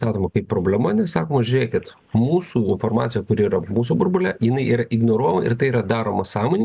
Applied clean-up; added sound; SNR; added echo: none; none; none; none.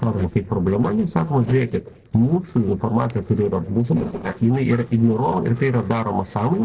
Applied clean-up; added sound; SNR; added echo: neural separator model SepFormer DNS4.